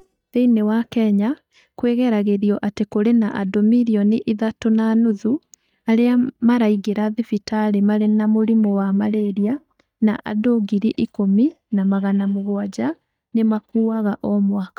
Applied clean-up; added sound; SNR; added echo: neural mask model DeepFilterNet 3.